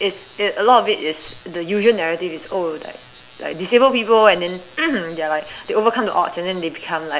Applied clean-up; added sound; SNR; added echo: none; none; none; none.